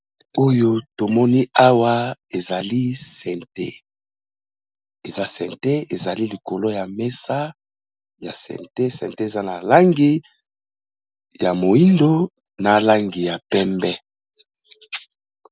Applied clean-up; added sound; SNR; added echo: none; none; none; none.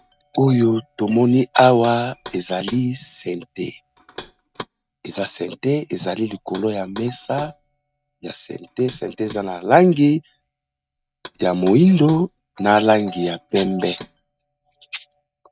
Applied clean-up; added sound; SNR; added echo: neural mask model RNNoise.